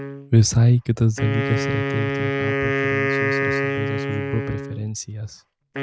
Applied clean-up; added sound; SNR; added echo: none; Wind instrument, woodwind instrument; 2 dB; none.